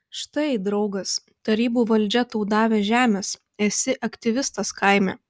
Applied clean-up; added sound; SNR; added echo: none; none; none; none.